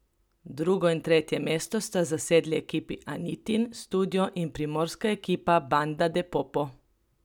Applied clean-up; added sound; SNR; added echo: none; none; none; none.